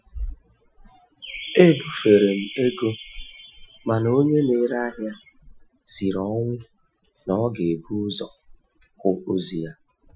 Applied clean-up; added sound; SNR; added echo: classical method Wiener filter.